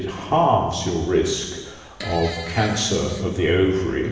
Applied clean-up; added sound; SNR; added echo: none; Fart; 11 dB; reverberation time 1.3 s.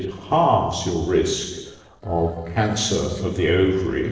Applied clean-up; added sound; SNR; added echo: neural separator model SepFormer DNS4.